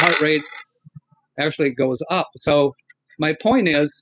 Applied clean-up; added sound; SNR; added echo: classical method spectral subtraction.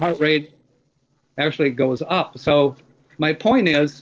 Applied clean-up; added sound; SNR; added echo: neural separator model SepFormer DNS4.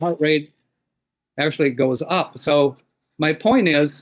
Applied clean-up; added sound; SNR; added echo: neural mask model DeepFilterNet 3.